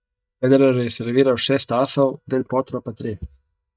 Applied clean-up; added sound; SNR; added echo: neural mask model DeepFilterNet 3.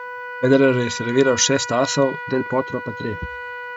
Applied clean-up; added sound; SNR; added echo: none; Trumpet; 11 dB; none.